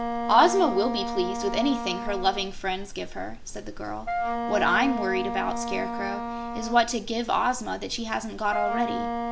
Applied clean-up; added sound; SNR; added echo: none; Wind instrument, woodwind instrument; 5 dB; none.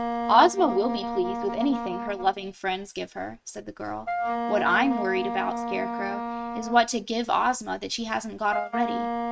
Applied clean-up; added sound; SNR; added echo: neural mask model RNNoise.